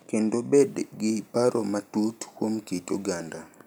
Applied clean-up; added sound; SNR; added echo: none; none; none; none.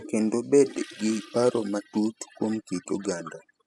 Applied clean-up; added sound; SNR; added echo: classical method spectral subtraction.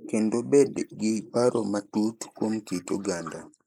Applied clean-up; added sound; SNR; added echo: neural mask model Resemble Enhance denoiser.